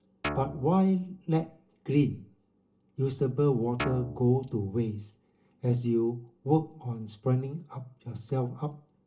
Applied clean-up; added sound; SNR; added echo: none; Guitar; 9 dB; reverberation time 0.3 s.